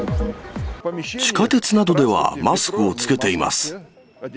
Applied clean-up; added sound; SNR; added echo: none; none; none; none.